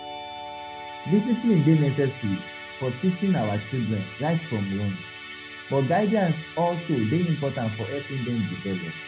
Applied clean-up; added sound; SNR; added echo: none; Musical instrument; 13 dB; reverberation time 0.4 s.